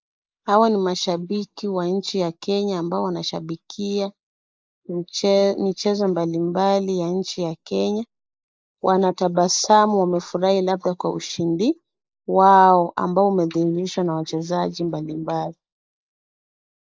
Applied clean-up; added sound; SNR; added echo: neural mask model Resemble Enhance denoiser.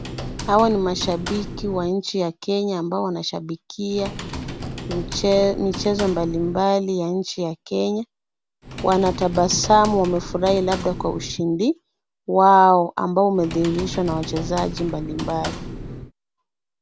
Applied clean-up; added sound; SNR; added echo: none; Computer keyboard; 12 dB; none.